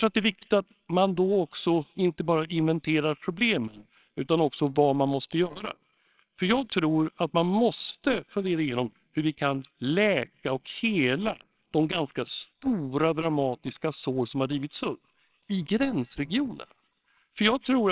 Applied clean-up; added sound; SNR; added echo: neural separator model SepFormer WHAMR!.